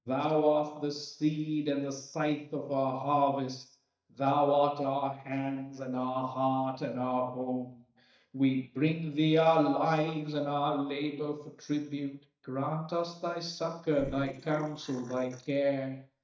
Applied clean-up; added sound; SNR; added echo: neural mask model DeepFilterNet 3.